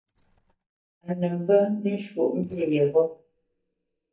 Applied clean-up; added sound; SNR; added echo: neural mask model DeepFilterNet 3.